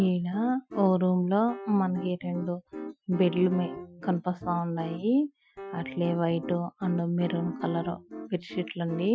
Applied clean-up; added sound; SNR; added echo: classical method Wiener filter.